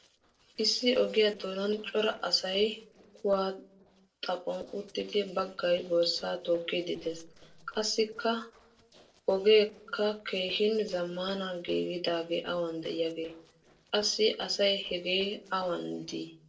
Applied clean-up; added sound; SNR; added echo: neural separator model SepFormer DNS4.